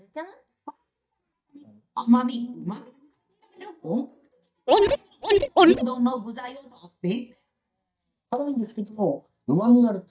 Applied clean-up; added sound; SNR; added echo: neural mask model DeepFilterNet 3.